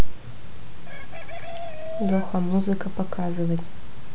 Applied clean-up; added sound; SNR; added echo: none; Chicken, rooster; 19 dB; none.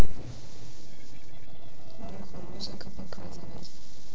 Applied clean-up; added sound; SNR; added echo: neural separator model SepFormer DNS4.